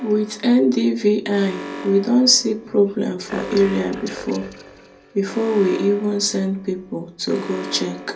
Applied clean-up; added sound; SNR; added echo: none; Alarm; 15 dB; reverberation time 0.2 s.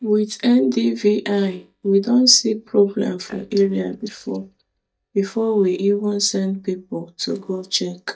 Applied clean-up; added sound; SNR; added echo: neural mask model DeepFilterNet 3.